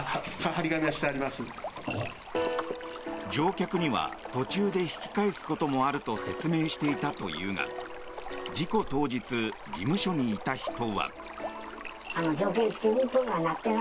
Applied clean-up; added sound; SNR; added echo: none; Stream + Coin (dropping) / Glass; 11 dB; none.